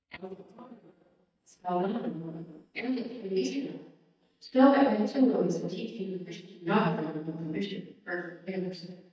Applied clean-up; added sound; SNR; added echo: neural mask model DeepFilterNet 3.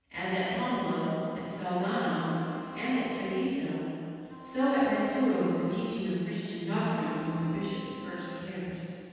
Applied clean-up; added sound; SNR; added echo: none; Bowed string instrument; 15 dB; reverberation time 2.1 s.